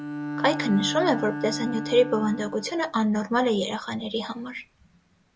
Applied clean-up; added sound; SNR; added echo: none; Bowed string instrument; 9 dB; none.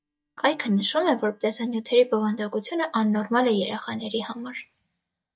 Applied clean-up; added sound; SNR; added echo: neural mask model DeepFilterNet 3.